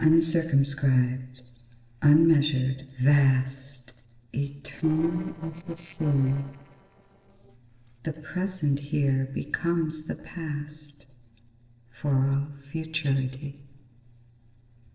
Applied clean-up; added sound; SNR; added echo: neural separator model SepFormer DNS4.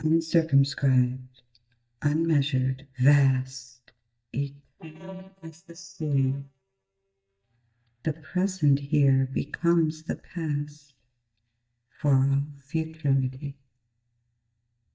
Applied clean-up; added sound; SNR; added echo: neural mask model DeepFilterNet 3.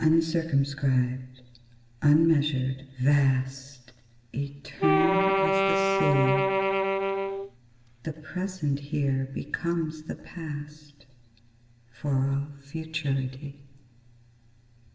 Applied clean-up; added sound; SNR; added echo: none; Wind instrument, woodwind instrument; -2 dB; reverberation time 1.0 s.